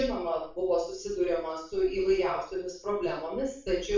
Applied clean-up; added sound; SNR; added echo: none; none; none; reverberation time 0.4 s.